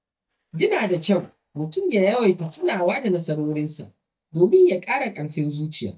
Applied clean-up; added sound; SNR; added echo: neural mask model DeepFilterNet 3.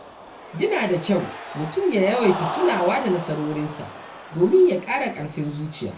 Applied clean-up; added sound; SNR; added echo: none; Cheering; 11 dB; reverberation time 0.3 s.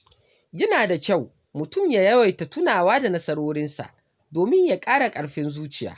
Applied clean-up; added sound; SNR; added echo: none; none; none; none.